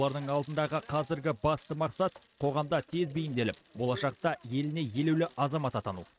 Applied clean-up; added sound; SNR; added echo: neural mask model RNNoise.